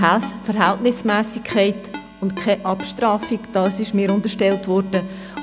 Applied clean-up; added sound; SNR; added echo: none; Ringtone; 16 dB; none.